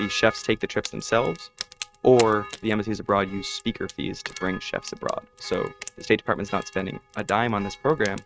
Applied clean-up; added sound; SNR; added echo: neural mask model RNNoise.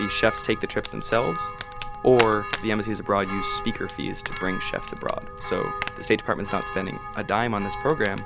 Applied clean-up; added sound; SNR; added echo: none; Fire + Church bell; 6 dB; none.